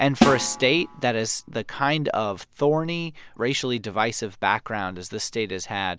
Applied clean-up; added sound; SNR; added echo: none; Snare drum; 3 dB; none.